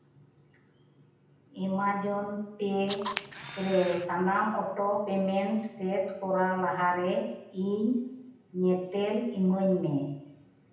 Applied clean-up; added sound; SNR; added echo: none; Camera; 7 dB; reverberation time 0.9 s.